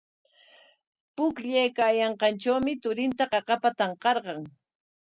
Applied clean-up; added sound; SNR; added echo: none; none; none; none.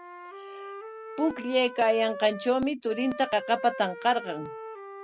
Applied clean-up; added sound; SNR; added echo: none; Wind instrument, woodwind instrument; 12 dB; none.